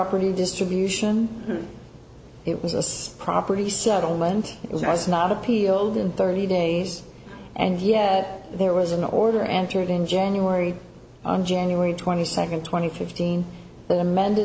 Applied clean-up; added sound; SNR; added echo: none; none; none; none.